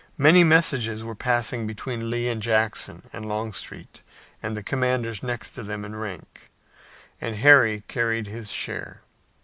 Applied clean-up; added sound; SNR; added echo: none; none; none; none.